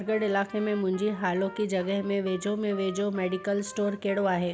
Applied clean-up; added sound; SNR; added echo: none; Trumpet; 19 dB; none.